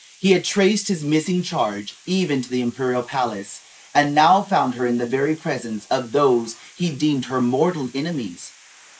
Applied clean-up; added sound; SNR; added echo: neural mask model Resemble Enhance denoiser.